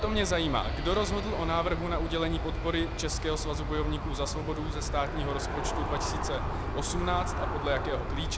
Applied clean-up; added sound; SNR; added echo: none; Aircraft; 0 dB; none.